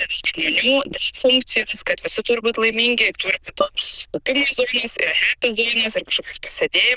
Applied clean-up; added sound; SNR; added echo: neural diffusion model UNIVERSE++.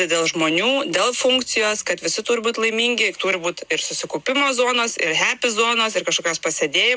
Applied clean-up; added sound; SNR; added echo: none; none; none; none.